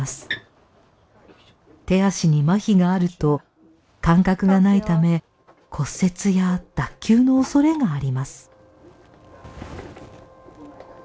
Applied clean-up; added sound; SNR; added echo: none; none; none; none.